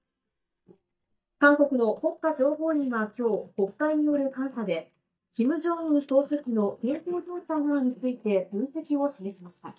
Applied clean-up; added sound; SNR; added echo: neural mask model DeepFilterNet 3.